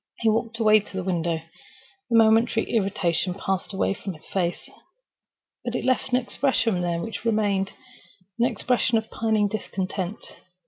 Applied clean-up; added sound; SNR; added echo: none; none; none; none.